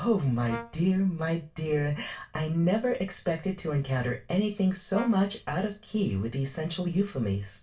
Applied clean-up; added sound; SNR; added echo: none; Brass instrument; 16 dB; reverberation time 0.2 s.